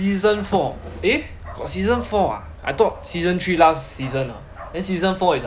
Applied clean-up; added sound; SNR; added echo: none; Bark; 15 dB; none.